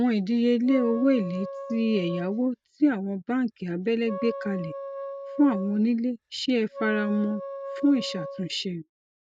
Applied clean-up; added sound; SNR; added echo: neural mask model RNNoise.